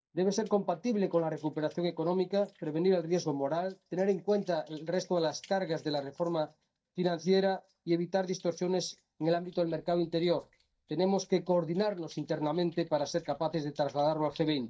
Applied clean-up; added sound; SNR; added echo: neural mask model DeepFilterNet 3.